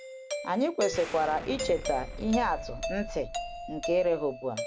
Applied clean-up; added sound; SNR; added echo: none; Explosion + Doorbell; 7 dB; none.